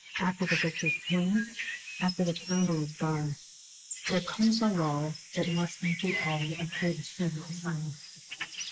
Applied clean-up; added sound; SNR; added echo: neural mask model Resemble Enhance denoiser.